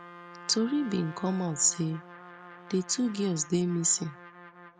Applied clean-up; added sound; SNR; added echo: none; Trumpet; 17 dB; none.